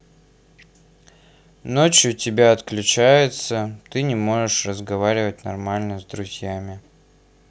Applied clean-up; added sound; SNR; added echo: none; none; none; none.